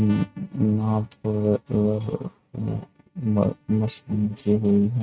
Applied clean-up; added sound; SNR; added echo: neural mask model RNNoise.